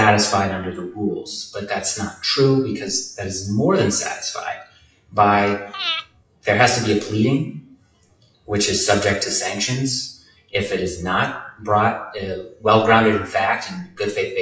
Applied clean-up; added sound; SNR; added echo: classical method WPE with log-MMSE.